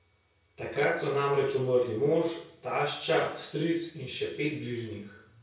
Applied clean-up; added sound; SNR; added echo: none; Burping, eructation; 16 dB; reverberation time 0.6 s.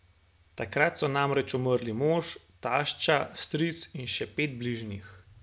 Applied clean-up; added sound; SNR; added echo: none; none; none; none.